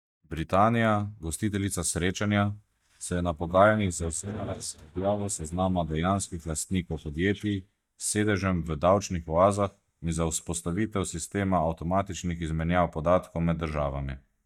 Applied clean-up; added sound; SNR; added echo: neural mask model DeepFilterNet 3.